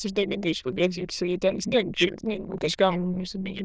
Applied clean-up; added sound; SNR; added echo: neural diffusion model UNIVERSE++.